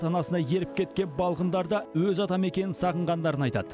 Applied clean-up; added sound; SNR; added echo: none; none; none; none.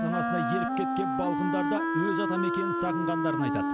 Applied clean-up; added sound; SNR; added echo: none; Wind instrument, woodwind instrument; -4 dB; none.